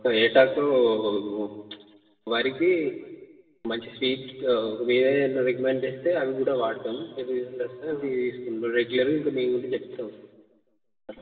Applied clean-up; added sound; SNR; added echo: none; none; none; reverberation time 1.3 s.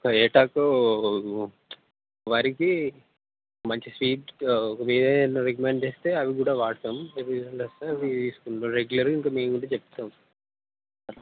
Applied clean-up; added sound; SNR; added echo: none; none; none; none.